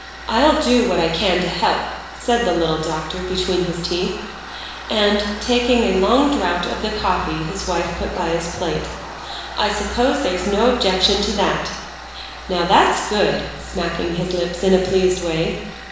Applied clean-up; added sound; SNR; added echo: none; Tools; 15 dB; reverberation time 1.0 s.